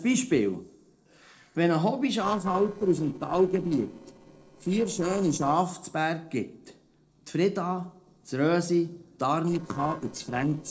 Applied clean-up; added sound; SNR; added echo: neural separator model SepFormer DNS4.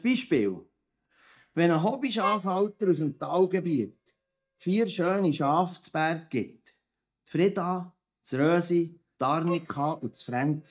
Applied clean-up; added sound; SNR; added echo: neural mask model DeepFilterNet 3.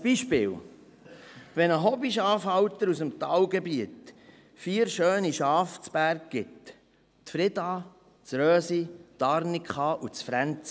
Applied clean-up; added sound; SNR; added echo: none; none; none; none.